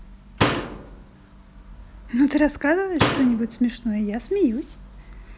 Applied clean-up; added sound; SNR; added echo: none; Slam; 2 dB; none.